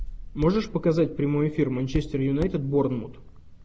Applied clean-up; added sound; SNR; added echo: none; Hands; 12 dB; none.